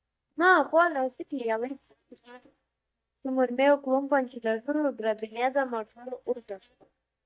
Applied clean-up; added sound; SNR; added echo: neural mask model DeepFilterNet 3.